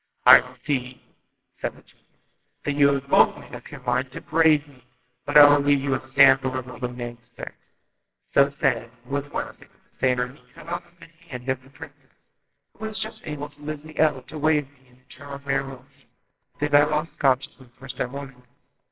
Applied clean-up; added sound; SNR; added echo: neural separator model SepFormer WHAMR!.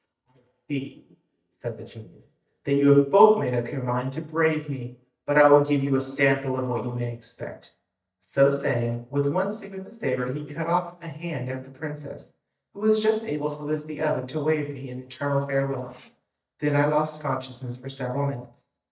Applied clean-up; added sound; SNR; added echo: neural mask model DeepFilterNet 3.